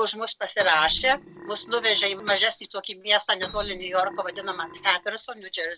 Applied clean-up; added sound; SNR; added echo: none; Burping, eructation + Piano; 16 dB; none.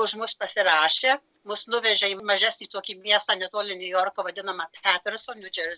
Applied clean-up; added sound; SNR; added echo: none; none; none; none.